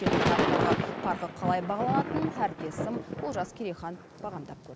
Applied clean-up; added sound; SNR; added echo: none; Thunder / Rain; -2 dB; none.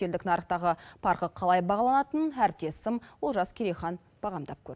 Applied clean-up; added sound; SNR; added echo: none; none; none; none.